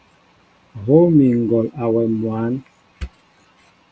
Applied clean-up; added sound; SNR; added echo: none; none; none; none.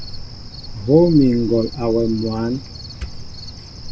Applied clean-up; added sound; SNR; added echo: none; Cricket; 11 dB; none.